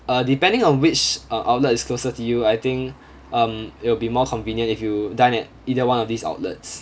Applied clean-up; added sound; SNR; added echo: none; none; none; none.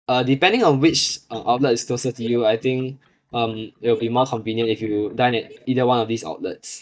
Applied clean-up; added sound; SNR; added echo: neural mask model DeepFilterNet 3.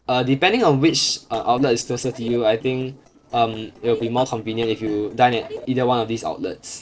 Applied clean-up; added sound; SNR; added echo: neural separator model SepFormer DNS4.